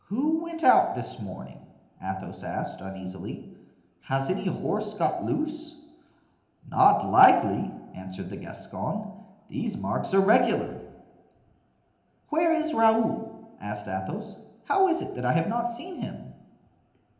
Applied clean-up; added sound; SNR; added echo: none; none; none; reverberation time 0.8 s.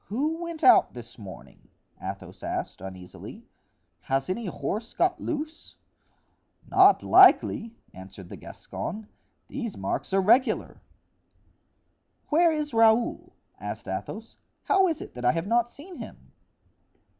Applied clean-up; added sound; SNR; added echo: none; none; none; none.